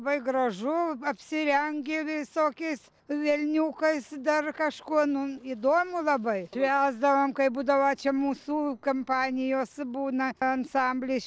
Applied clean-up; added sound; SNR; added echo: neural separator model SepFormer DNS4.